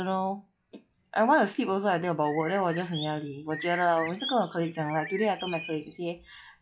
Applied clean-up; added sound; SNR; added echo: classical method log-MMSE.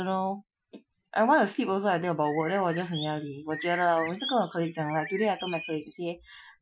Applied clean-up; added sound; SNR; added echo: classical method Wiener filter.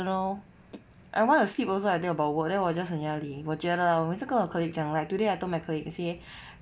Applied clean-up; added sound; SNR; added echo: none; none; none; none.